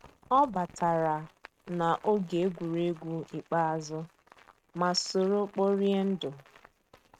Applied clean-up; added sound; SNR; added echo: neural mask model RNNoise.